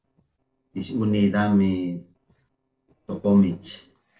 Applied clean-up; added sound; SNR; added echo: neural separator model SepFormer DNS4.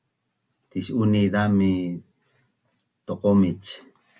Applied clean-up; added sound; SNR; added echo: none; none; none; none.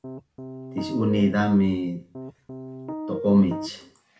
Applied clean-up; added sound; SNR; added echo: none; Piano; 10 dB; reverberation time 0.4 s.